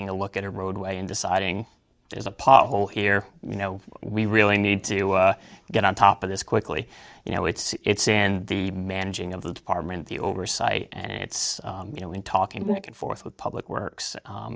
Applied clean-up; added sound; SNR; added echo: neural mask model DeepFilterNet 3.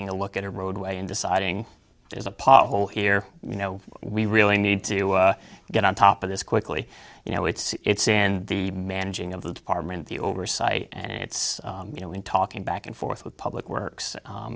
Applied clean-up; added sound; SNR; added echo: none; none; none; none.